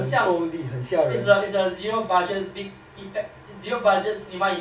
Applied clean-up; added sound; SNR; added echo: none; none; none; reverberation time 0.2 s.